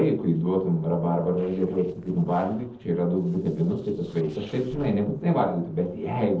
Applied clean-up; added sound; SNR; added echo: neural separator model SepFormer DNS4.